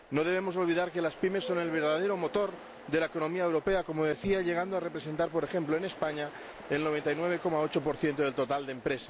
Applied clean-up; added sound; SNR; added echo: none; Ocean; 15 dB; none.